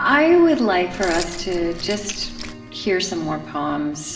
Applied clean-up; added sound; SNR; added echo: none; Keys jangling; 12 dB; reverberation time 0.9 s.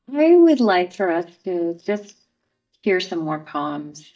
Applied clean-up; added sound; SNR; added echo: neural mask model DeepFilterNet 3.